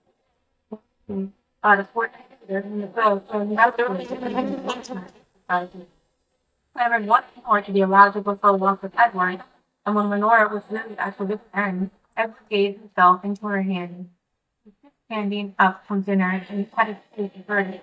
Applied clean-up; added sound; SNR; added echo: neural mask model DeepFilterNet 3.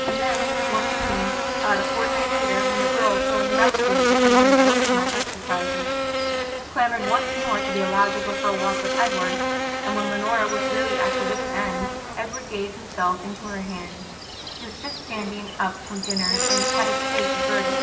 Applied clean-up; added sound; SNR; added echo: none; Buzz; -4 dB; reverberation time 0.9 s.